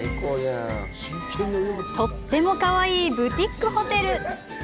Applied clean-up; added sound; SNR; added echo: none; Engine; 14 dB; none.